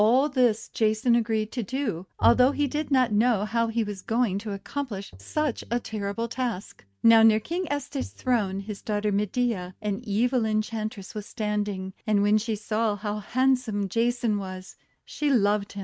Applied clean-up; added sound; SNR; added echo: neural mask model RNNoise.